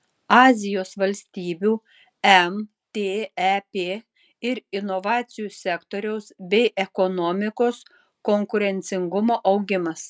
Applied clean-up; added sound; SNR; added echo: none; none; none; none.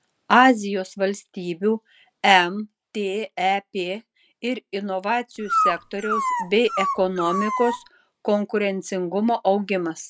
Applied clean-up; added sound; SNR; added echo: none; Dog; 2 dB; none.